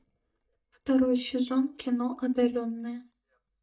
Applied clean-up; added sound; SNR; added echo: neural mask model DeepFilterNet 3.